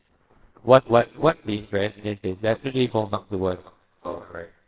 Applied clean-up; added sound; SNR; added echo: neural separator model SepFormer WHAMR!.